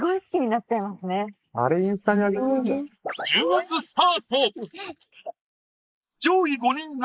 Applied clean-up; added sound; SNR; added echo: neural mask model Resemble Enhance denoiser.